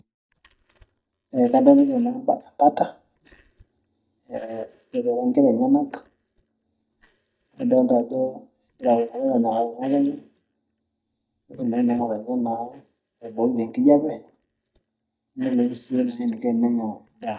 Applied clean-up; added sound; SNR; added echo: neural mask model DeepFilterNet 3.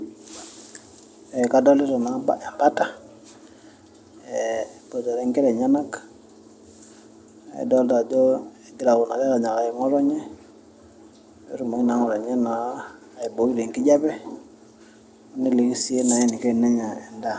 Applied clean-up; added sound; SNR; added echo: none; none; none; none.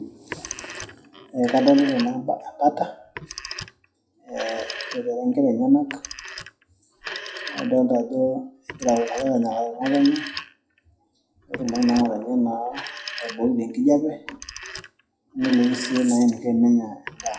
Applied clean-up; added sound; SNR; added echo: classical method WPE with log-MMSE.